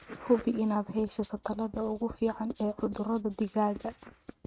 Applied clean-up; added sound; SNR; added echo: neural mask model RNNoise.